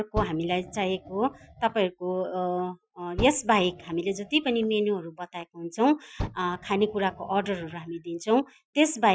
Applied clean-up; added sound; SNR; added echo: classical method Wiener filter.